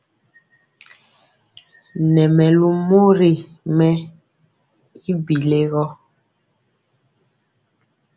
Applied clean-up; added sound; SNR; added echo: none; none; none; none.